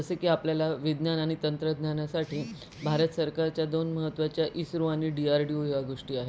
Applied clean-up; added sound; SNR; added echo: none; none; none; none.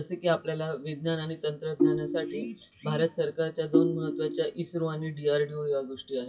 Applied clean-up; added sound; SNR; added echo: classical method WPE with log-MMSE.